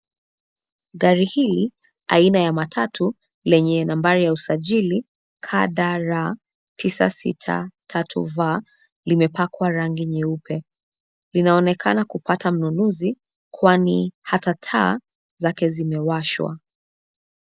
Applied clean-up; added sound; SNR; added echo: none; none; none; none.